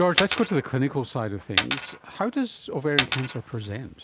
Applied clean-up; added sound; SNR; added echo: none; Coin (dropping); 2 dB; none.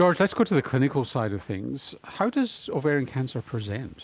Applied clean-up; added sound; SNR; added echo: none; none; none; none.